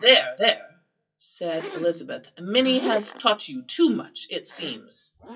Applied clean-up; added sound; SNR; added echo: classical method WPE with log-MMSE.